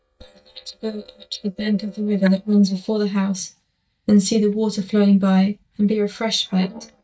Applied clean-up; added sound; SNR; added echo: neural mask model DeepFilterNet 3.